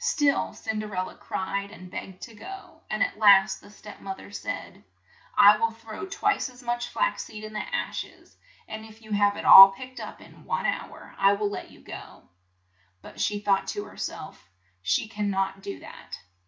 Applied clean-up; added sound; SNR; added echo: none; none; none; none.